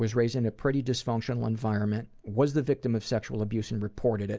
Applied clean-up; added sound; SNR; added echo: none; none; none; none.